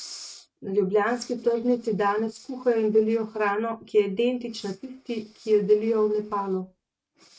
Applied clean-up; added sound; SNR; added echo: neural mask model RNNoise.